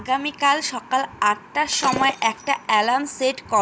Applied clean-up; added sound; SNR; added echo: none; Shatter; 11 dB; none.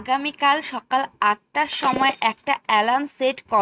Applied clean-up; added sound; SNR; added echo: neural mask model RNNoise.